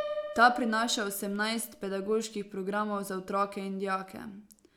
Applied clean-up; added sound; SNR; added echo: none; Piano; 13 dB; none.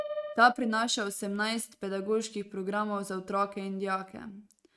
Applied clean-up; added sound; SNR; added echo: neural mask model RNNoise.